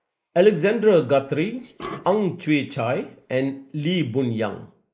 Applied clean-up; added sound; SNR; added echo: neural mask model Resemble Enhance denoiser.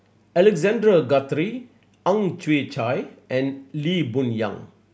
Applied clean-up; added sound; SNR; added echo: none; none; none; none.